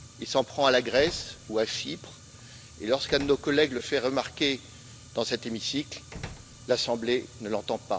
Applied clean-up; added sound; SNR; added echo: none; Fire + Slam; 17 dB; none.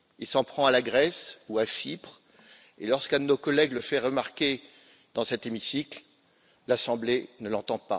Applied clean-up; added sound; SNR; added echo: none; none; none; none.